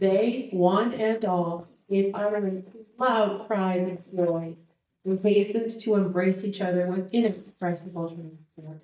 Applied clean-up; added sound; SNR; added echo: neural mask model DeepFilterNet 3.